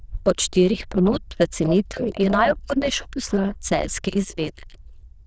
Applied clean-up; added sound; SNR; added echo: neural diffusion model UNIVERSE++.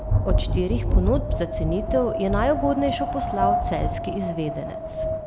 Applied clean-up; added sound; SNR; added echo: none; Thunder + Wind; -2 dB; none.